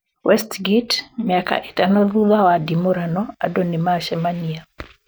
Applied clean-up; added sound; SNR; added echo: none; none; none; none.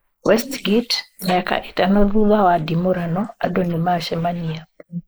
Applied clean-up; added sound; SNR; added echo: neural mask model Resemble Enhance denoiser.